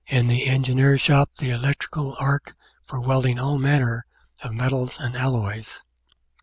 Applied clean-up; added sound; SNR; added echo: none; none; none; none.